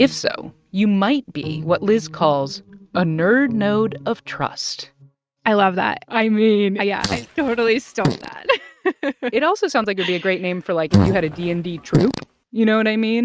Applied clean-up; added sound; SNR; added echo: neural mask model RNNoise.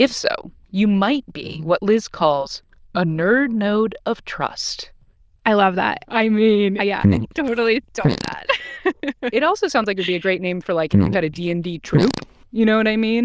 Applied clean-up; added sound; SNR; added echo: neural diffusion model UNIVERSE++.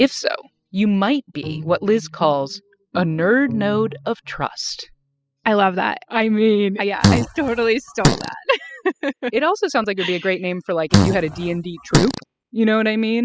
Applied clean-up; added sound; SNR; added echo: classical method spectral subtraction.